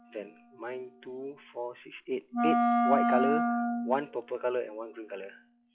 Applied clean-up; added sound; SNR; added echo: classical method log-MMSE.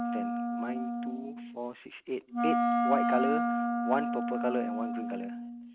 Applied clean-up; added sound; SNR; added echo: neural mask model RNNoise.